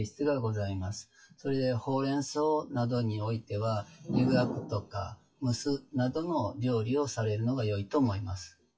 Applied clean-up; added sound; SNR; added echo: classical method WPE with log-MMSE.